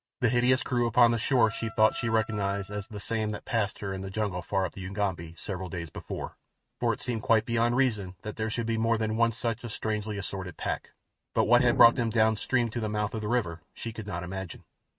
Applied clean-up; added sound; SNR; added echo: neural mask model RNNoise.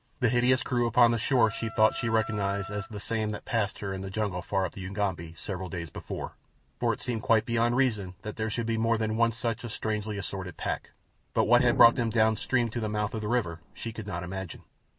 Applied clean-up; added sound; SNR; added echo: none; Wind instrument, woodwind instrument + Explosion; 12 dB; none.